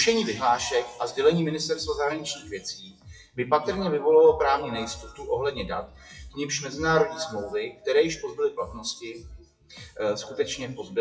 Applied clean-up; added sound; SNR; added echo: classical method WPE with log-MMSE.